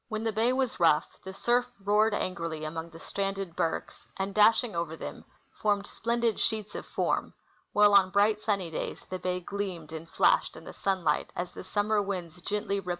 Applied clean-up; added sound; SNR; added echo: none; none; none; none.